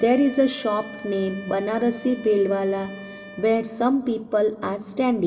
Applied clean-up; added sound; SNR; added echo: none; Wind instrument, woodwind instrument; 19 dB; reverberation time 1.7 s.